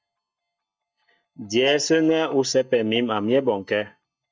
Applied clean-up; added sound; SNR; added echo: neural mask model DeepFilterNet 3.